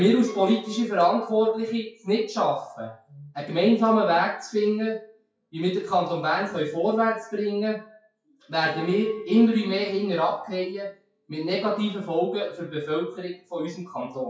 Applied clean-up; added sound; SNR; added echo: classical method WPE with log-MMSE.